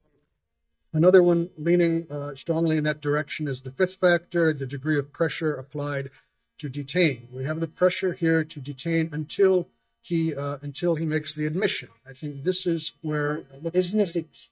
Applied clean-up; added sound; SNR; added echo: neural mask model DeepFilterNet 3.